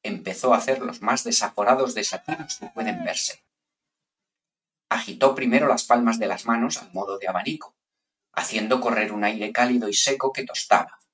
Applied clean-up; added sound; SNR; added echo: neural mask model RNNoise.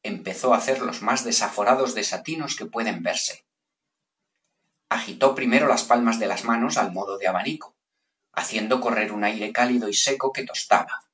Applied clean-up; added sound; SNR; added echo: none; none; none; none.